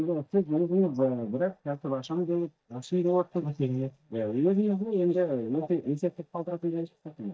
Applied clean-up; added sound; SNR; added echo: neural mask model DeepFilterNet 3.